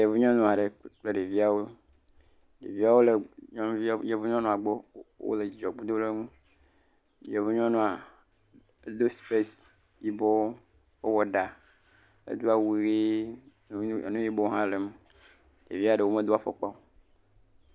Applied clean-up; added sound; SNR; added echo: none; none; none; none.